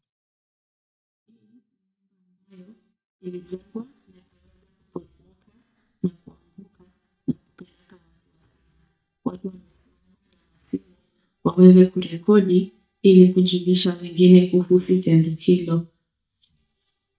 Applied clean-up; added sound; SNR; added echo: neural mask model DeepFilterNet 3.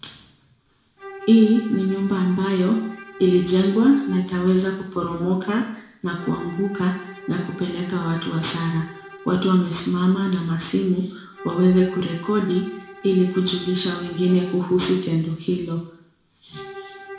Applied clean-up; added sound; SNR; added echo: none; Bowed string instrument; 19 dB; reverberation time 0.6 s.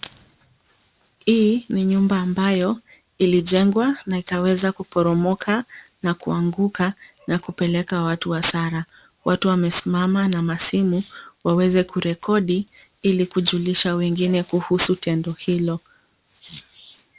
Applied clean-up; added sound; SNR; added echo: none; none; none; none.